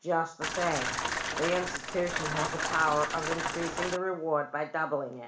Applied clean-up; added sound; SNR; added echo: none; Rain; 2 dB; reverberation time 0.4 s.